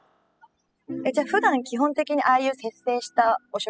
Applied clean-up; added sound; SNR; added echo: classical method spectral subtraction.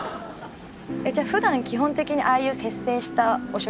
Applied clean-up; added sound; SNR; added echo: none; Train; 17 dB; none.